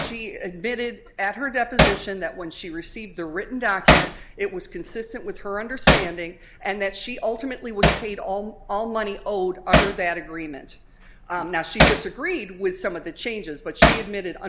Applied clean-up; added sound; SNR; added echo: none; Hammer; -3 dB; none.